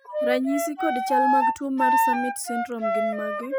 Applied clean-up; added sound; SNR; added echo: classical method spectral subtraction.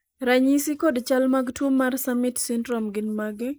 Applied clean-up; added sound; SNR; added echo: neural mask model Resemble Enhance denoiser.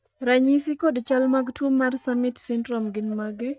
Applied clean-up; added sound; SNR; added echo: neural mask model DeepFilterNet 3.